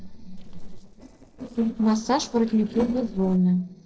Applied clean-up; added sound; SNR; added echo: neural separator model SepFormer DNS4.